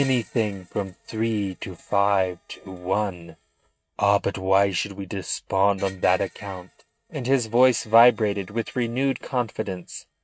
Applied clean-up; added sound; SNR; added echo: neural mask model RNNoise.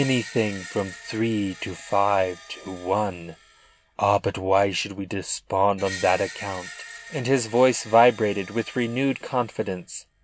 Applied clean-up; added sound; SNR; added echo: none; Screech; 18 dB; none.